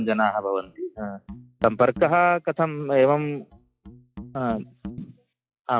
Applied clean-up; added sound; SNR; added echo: classical method log-MMSE.